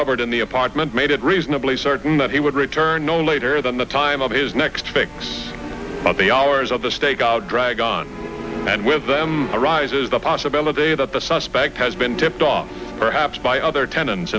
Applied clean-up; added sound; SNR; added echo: none; none; none; none.